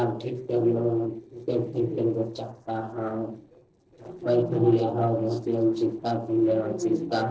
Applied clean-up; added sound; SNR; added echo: neural separator model SepFormer DNS4.